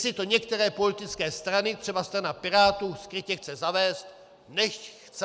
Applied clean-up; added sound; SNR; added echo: none; none; none; none.